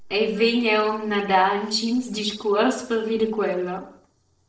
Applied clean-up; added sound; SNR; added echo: neural separator model SepFormer DNS4.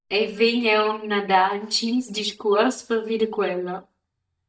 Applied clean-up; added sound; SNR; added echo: neural mask model DeepFilterNet 3.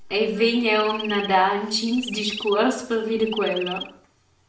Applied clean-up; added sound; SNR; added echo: none; Chirp, tweet; 13 dB; reverberation time 0.5 s.